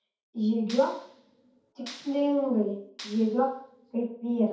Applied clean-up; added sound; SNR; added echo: none; Clapping; 20 dB; reverberation time 0.6 s.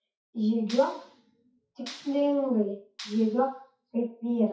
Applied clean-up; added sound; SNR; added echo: classical method WPE with log-MMSE.